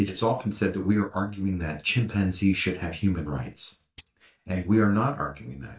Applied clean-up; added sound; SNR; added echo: neural mask model DeepFilterNet 3.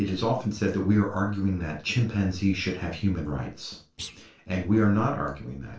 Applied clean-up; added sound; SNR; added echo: neural separator model SepFormer DNS4.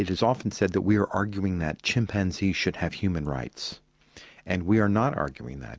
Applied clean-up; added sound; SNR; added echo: none; none; none; none.